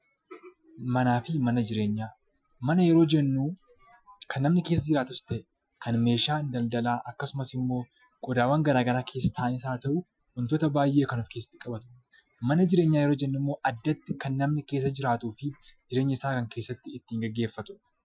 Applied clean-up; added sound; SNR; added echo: classical method Wiener filter.